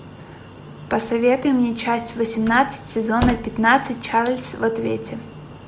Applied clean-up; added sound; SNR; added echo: none; Slam; 10 dB; none.